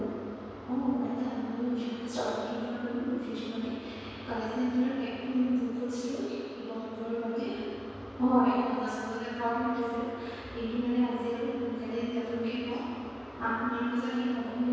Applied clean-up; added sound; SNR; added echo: none; none; none; reverberation time 2.2 s.